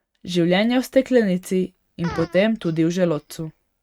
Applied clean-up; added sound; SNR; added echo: neural mask model RNNoise.